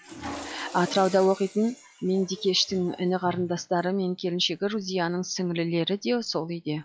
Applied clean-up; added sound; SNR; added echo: classical method log-MMSE.